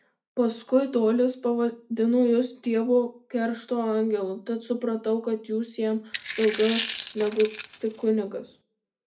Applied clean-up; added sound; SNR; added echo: none; Coin (dropping); 0 dB; reverberation time 0.3 s.